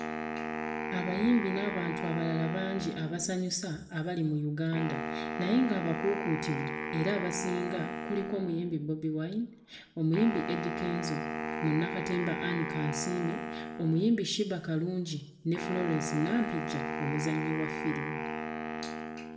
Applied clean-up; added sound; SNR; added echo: none; Wind instrument, woodwind instrument; 5 dB; reverberation time 0.6 s.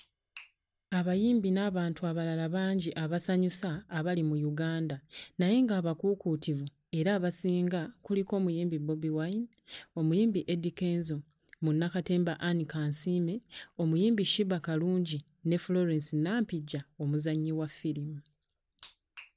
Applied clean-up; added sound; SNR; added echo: none; none; none; none.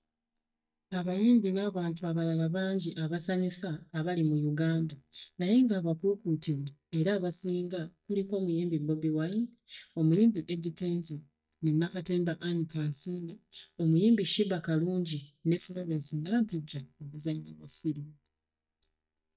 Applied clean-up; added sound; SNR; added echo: neural mask model DeepFilterNet 3.